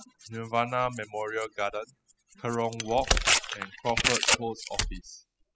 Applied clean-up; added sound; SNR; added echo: classical method spectral subtraction.